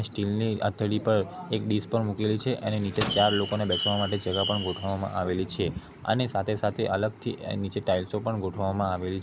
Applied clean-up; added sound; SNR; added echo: none; Microwave oven + Bird; 4 dB; none.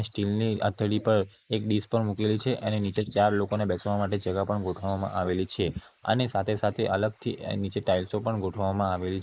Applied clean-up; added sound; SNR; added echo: neural mask model Resemble Enhance denoiser.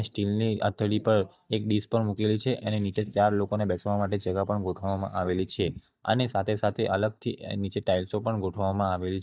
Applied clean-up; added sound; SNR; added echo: neural mask model DeepFilterNet 3.